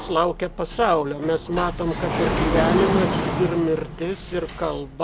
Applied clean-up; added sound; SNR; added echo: none; Sliding door; 3 dB; none.